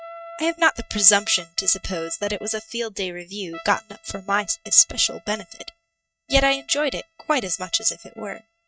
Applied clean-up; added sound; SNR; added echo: neural mask model RNNoise.